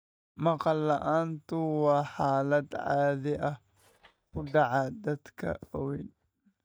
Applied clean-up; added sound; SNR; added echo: neural mask model DeepFilterNet 3.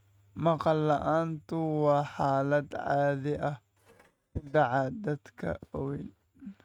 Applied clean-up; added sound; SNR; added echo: neural mask model RNNoise.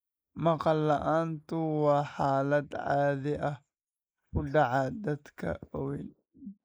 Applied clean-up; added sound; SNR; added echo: neural mask model Resemble Enhance denoiser.